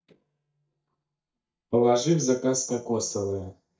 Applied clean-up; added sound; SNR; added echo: neural mask model DeepFilterNet 3.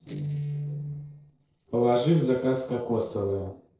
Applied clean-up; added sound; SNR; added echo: neural separator model SepFormer DNS4.